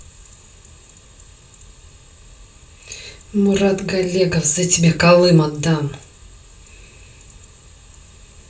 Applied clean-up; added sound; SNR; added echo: none; none; none; reverberation time 0.2 s.